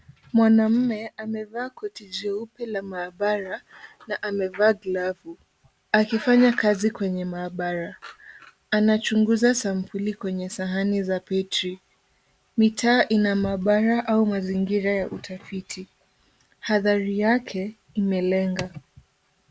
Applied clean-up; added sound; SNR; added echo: none; none; none; none.